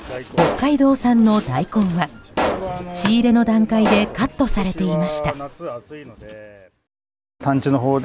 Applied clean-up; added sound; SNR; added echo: none; Explosion; 8 dB; none.